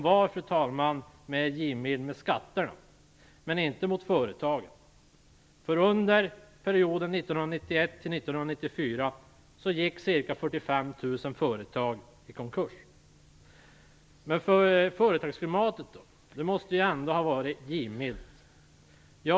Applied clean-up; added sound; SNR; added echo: none; none; none; none.